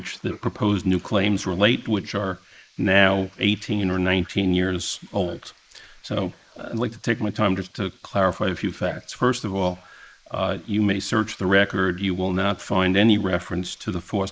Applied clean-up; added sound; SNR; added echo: neural mask model Resemble Enhance denoiser.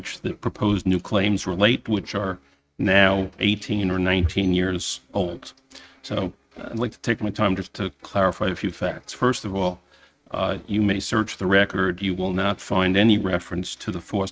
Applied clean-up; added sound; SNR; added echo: neural mask model RNNoise.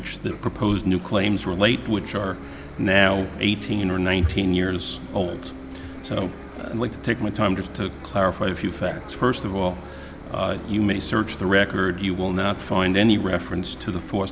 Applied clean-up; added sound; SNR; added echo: none; Bus; 14 dB; none.